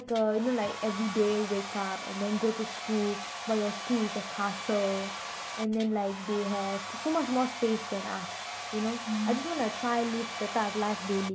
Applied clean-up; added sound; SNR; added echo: none; Domestic sounds, home sounds; 8 dB; none.